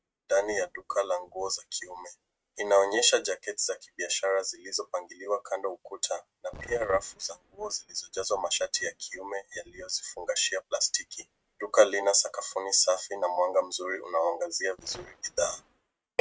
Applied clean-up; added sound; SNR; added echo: neural mask model RNNoise.